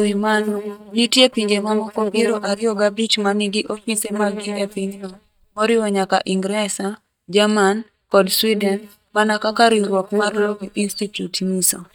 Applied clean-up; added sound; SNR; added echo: neural mask model DeepFilterNet 3.